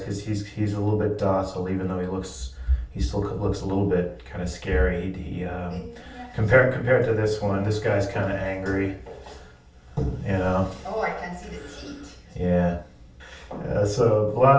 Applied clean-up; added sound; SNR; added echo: none; none; none; reverberation time 0.4 s.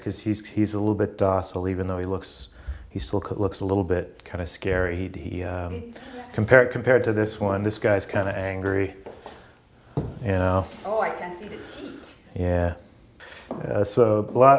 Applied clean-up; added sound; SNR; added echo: none; none; none; none.